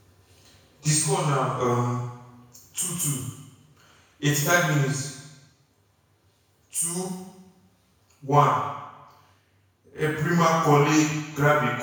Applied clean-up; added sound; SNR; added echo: none; none; none; reverberation time 1.0 s.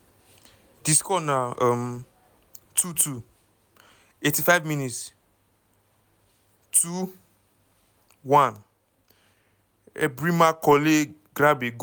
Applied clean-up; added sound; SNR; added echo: none; none; none; none.